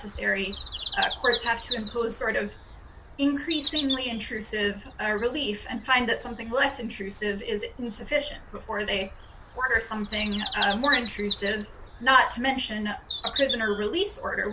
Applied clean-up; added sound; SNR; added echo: none; Bird vocalization, bird call, bird song; 10 dB; none.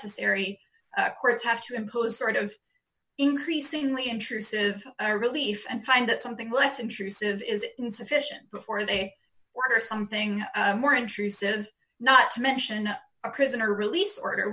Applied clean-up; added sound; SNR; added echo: none; none; none; none.